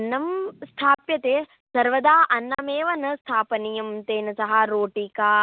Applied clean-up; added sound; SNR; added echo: none; none; none; none.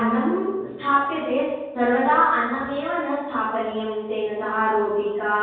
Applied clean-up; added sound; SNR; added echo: none; none; none; reverberation time 1.3 s.